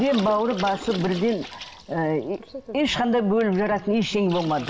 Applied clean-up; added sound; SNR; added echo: none; Water / Splash, splatter; 16 dB; none.